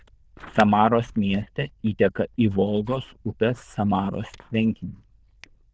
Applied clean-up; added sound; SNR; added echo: neural diffusion model UNIVERSE++.